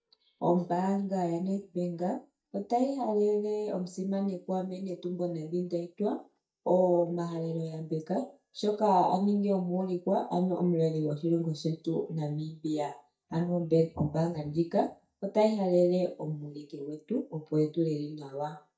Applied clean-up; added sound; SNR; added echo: neural mask model DeepFilterNet 3.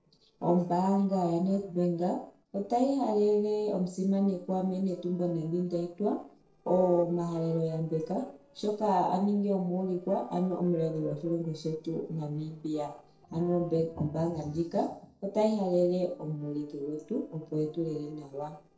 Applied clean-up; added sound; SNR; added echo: neural separator model SepFormer DNS4.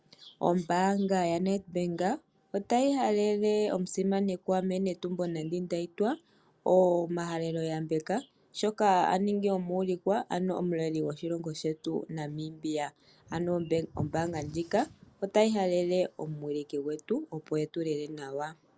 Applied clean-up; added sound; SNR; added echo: none; none; none; none.